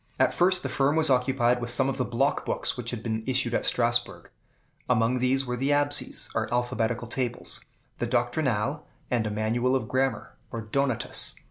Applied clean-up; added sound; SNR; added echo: none; none; none; none.